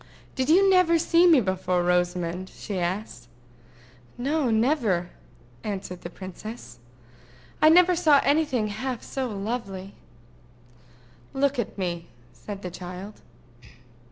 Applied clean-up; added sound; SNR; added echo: none; none; none; none.